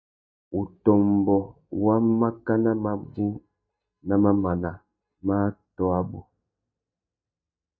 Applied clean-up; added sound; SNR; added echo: neural mask model DeepFilterNet 3.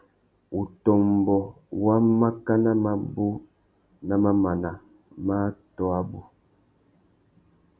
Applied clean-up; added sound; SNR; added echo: none; none; none; none.